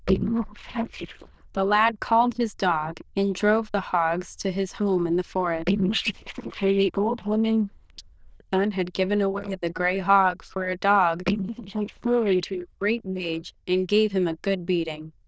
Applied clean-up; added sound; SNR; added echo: neural diffusion model UNIVERSE++.